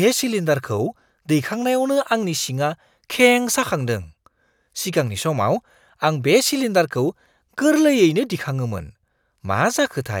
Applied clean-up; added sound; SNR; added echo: none; none; none; none.